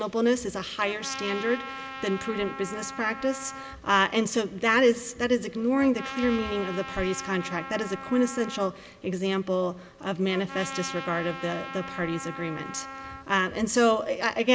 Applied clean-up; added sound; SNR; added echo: none; Trumpet; 12 dB; none.